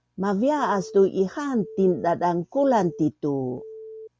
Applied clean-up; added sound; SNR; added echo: none; Telephone; 18 dB; none.